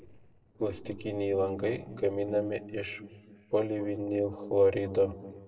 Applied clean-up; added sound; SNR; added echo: neural separator model SepFormer DNS4.